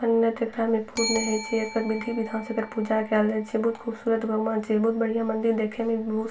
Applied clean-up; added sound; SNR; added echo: none; Bell; 12 dB; reverberation time 0.2 s.